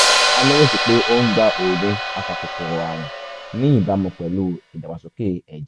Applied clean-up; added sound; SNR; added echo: none; Hi-hat; 2 dB; none.